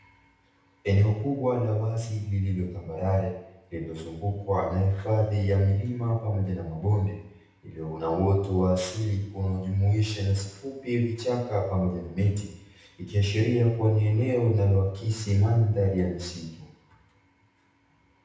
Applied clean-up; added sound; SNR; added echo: none; none; none; reverberation time 0.8 s.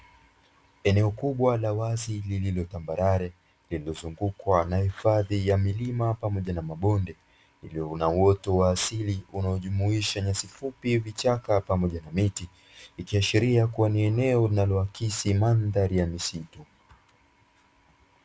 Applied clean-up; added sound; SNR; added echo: none; none; none; none.